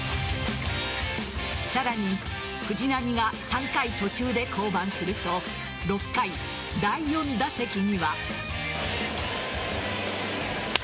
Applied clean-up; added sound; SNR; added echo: none; none; none; none.